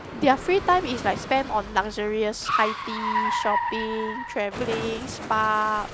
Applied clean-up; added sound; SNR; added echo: none; Car; 5 dB; none.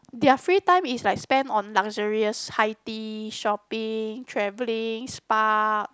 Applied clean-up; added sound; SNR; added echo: none; none; none; none.